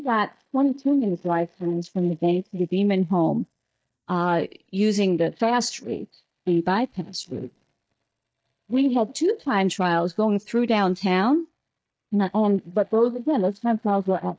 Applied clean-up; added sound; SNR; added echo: neural mask model DeepFilterNet 3.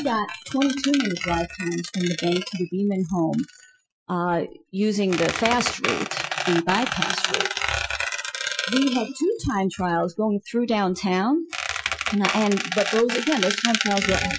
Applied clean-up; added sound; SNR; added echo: classical method Wiener filter.